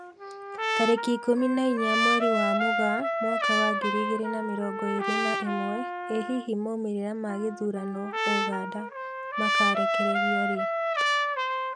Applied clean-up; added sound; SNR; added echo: none; Trumpet; -2 dB; none.